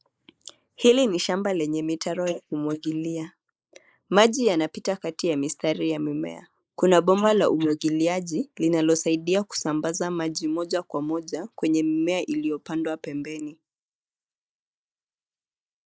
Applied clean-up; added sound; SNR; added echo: neural mask model Resemble Enhance denoiser.